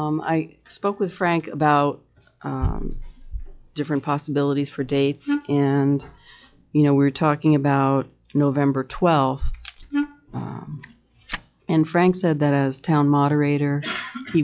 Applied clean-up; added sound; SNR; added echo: classical method log-MMSE.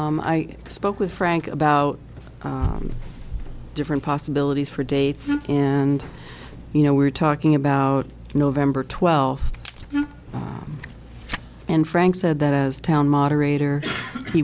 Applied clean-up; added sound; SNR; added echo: none; Wind instrument, woodwind instrument; 6 dB; none.